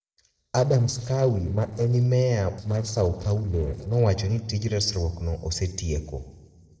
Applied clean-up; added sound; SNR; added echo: neural separator model SepFormer DNS4.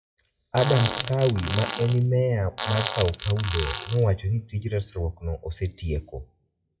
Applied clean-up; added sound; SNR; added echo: classical method WPE with log-MMSE.